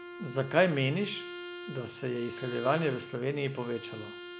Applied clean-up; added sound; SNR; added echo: none; Bowed string instrument; 12 dB; none.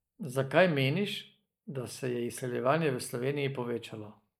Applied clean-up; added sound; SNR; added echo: neural mask model Resemble Enhance denoiser.